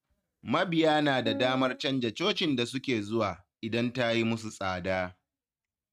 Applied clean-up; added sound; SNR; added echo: neural mask model RNNoise.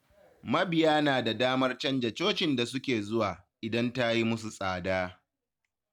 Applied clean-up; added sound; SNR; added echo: none; none; none; none.